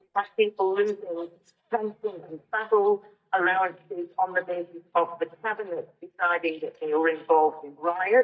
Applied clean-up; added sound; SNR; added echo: neural mask model DeepFilterNet 3.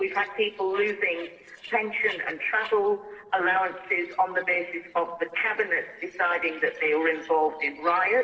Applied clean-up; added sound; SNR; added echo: neural separator model SepFormer DNS4.